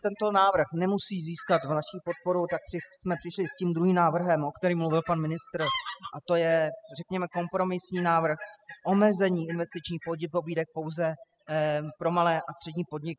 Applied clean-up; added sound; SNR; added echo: classical method spectral subtraction.